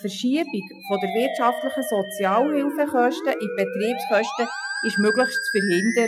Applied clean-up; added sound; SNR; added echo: classical method Wiener filter.